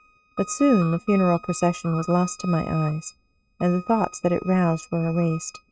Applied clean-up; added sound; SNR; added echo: neural mask model RNNoise.